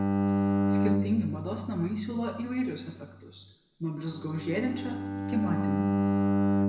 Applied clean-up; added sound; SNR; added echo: none; Bowed string instrument; -4 dB; reverberation time 1.0 s.